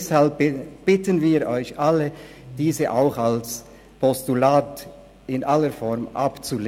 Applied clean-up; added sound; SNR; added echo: none; none; none; none.